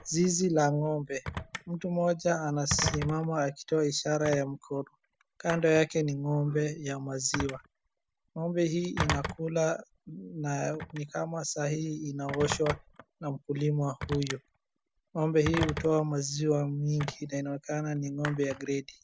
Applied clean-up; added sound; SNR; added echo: none; Telephone; 10 dB; none.